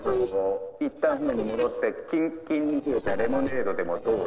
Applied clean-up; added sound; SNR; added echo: neural separator model SepFormer DNS4.